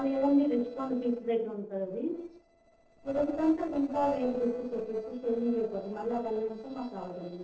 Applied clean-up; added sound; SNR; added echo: neural separator model SepFormer DNS4.